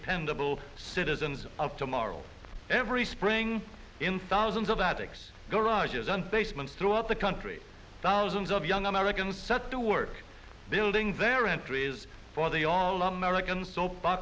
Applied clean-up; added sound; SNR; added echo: none; none; none; none.